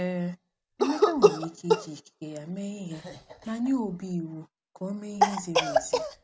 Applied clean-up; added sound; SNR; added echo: none; Cough; -4 dB; none.